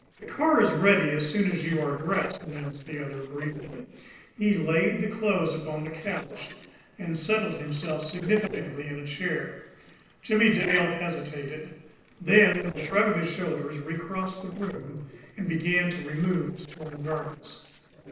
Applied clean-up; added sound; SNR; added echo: neural separator model SepFormer DNS4.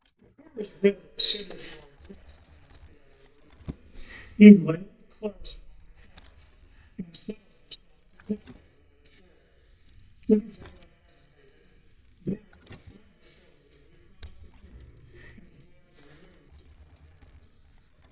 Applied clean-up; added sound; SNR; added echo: neural mask model DeepFilterNet 3.